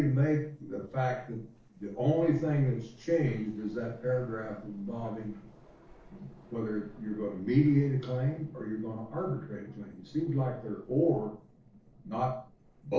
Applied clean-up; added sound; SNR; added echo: neural separator model SepFormer DNS4.